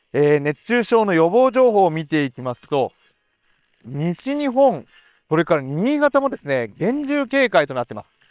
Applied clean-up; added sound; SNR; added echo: neural separator model SepFormer WHAM!.